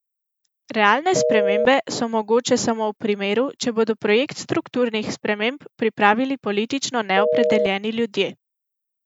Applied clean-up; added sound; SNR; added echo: none; Telephone; 0 dB; none.